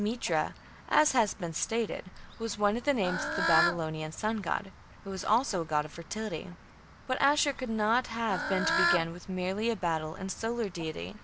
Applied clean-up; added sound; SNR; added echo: none; Bird / Fowl; 7 dB; none.